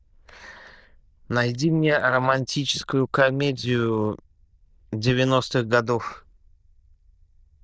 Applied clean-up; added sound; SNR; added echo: neural diffusion model UNIVERSE++.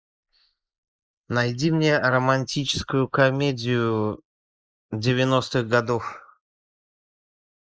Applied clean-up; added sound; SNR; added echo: neural mask model Resemble Enhance denoiser.